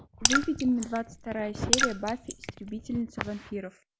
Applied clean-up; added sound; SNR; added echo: none; Raindrop / Splash, splatter; -1 dB; none.